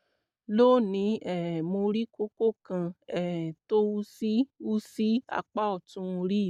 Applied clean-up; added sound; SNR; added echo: none; none; none; none.